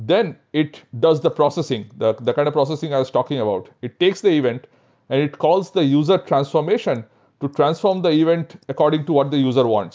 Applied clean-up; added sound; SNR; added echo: none; none; none; none.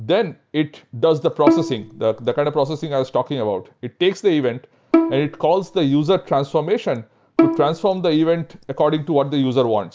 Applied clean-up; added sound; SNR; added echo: none; Bowed string instrument; 4 dB; none.